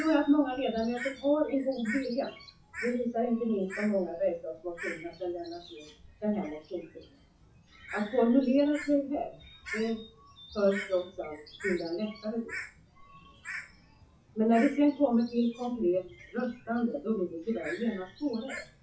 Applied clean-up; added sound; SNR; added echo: classical method WPE with log-MMSE.